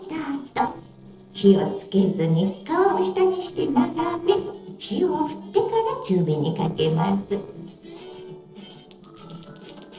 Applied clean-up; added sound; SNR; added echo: neural separator model SepFormer DNS4.